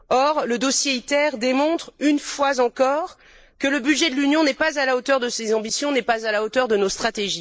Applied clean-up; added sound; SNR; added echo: neural mask model Resemble Enhance denoiser.